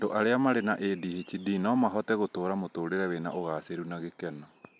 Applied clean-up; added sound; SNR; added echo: none; none; none; none.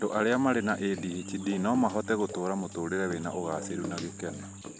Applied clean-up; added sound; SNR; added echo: none; Bathtub (filling or washing) / Water / Splash, splatter + Organ; 12 dB; none.